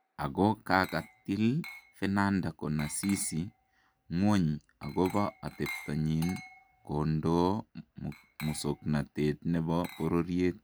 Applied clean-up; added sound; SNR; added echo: none; Glass; 19 dB; none.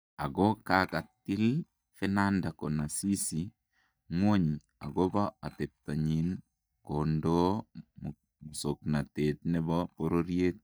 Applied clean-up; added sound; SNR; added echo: neural mask model DeepFilterNet 3.